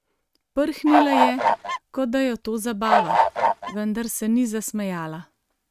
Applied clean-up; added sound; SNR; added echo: neural mask model RNNoise.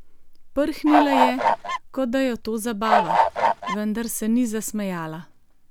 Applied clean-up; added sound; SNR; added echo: none; Bird / Fowl; -5 dB; none.